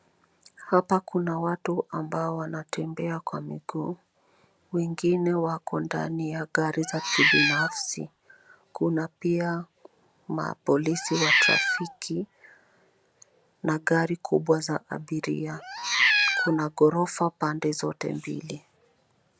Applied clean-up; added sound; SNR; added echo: none; Meow; -3 dB; none.